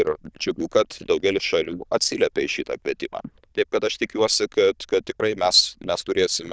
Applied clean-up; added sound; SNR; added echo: neural diffusion model UNIVERSE++.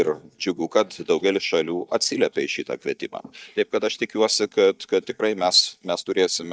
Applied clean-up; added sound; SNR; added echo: neural mask model DeepFilterNet 3.